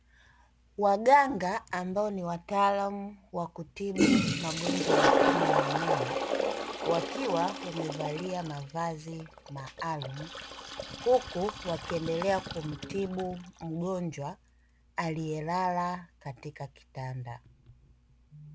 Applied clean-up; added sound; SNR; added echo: none; Toilet flush; 1 dB; none.